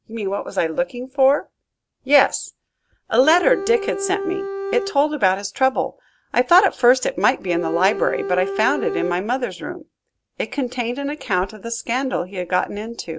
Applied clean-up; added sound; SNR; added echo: none; Bowed string instrument; 7 dB; none.